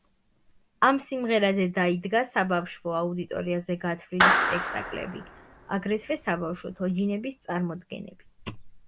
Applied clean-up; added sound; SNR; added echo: none; Clapping; 0 dB; none.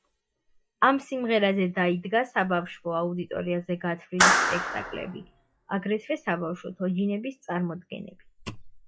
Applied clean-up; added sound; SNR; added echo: classical method log-MMSE.